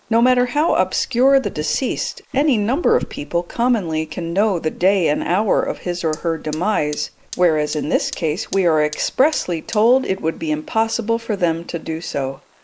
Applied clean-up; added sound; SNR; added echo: neural mask model Resemble Enhance denoiser.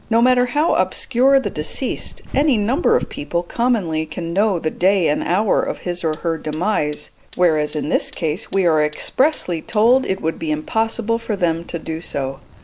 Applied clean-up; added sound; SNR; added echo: none; Fire; 18 dB; none.